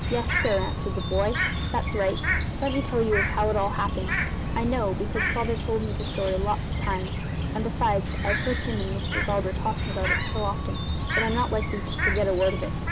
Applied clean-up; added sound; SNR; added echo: none; Bird; -1 dB; none.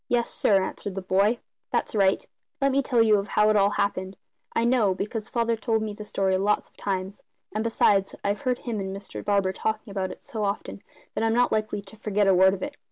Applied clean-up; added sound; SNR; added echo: none; none; none; none.